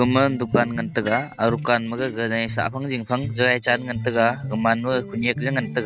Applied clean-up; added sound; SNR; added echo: neural mask model RNNoise.